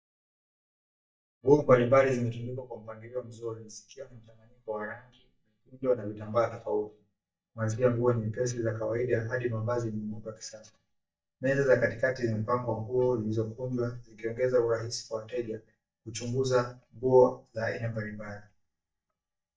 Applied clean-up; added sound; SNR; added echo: neural mask model DeepFilterNet 3.